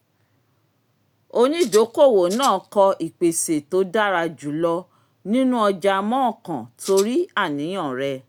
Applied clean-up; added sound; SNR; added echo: none; Rattle (instrument); 14 dB; none.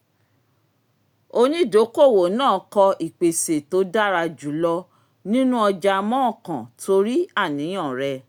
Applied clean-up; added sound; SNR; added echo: none; none; none; none.